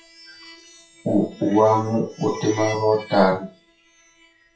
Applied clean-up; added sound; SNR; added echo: classical method WPE with log-MMSE.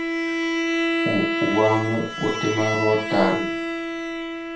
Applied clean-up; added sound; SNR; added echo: none; Bowed string instrument; 1 dB; reverberation time 0.3 s.